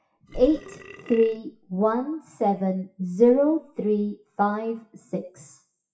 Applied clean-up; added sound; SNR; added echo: classical method WPE with log-MMSE.